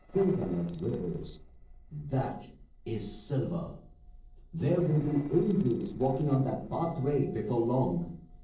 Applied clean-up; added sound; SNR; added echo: neural separator model SepFormer DNS4.